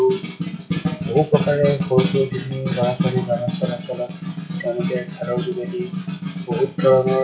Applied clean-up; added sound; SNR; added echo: classical method WPE with log-MMSE.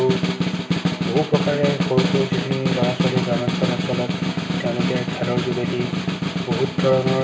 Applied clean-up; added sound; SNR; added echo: none; Snare drum; -2 dB; reverberation time 3.0 s.